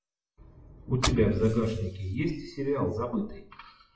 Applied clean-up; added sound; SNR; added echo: classical method WPE with log-MMSE.